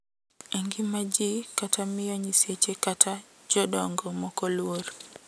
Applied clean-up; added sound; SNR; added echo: none; none; none; none.